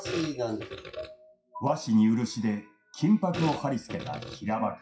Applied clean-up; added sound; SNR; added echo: classical method WPE with log-MMSE.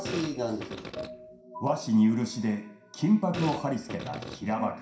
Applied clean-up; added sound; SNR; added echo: none; Fart; 11 dB; reverberation time 0.5 s.